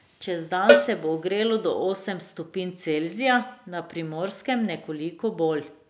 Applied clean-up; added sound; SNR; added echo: none; Cowbell; -1 dB; none.